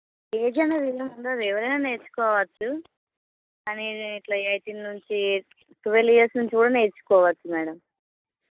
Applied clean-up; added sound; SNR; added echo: neural mask model DeepFilterNet 3.